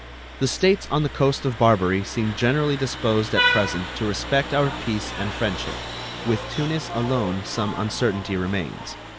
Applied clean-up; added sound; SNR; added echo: none; Vehicle horn, car horn, honking; 7 dB; none.